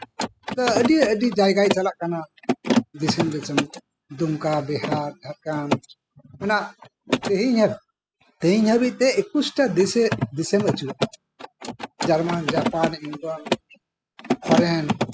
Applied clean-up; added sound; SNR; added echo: classical method spectral subtraction.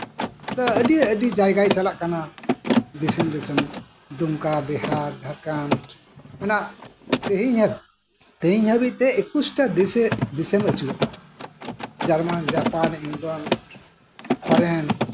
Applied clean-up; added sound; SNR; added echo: none; Mechanisms; 5 dB; none.